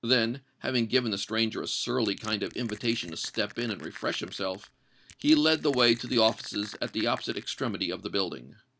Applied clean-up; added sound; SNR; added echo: none; Crushing; 20 dB; none.